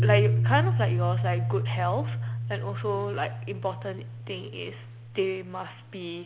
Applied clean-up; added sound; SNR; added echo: none; Piano; -2 dB; none.